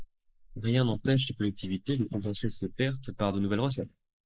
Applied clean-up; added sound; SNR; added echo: neural mask model Resemble Enhance denoiser.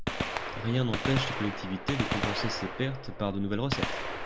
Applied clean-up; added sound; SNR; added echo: none; Gunshot, gunfire; 1 dB; none.